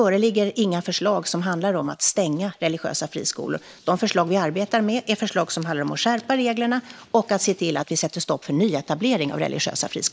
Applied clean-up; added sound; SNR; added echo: neural mask model Resemble Enhance denoiser.